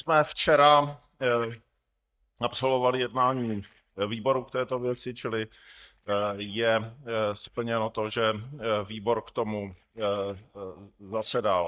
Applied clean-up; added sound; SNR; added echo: neural mask model DeepFilterNet 3.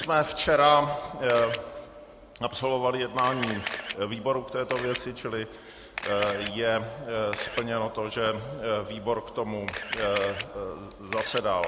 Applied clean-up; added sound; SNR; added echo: none; Camera; 10 dB; none.